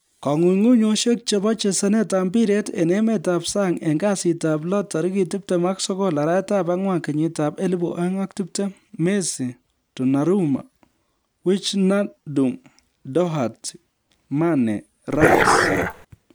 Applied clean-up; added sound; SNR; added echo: none; Dog; -4 dB; none.